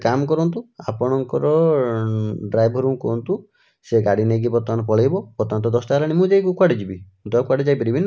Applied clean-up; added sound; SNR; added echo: none; none; none; none.